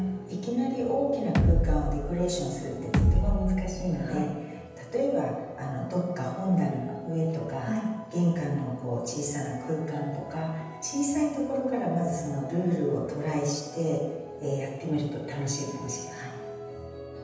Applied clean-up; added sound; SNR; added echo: none; Bass drum; -3 dB; reverberation time 1.1 s.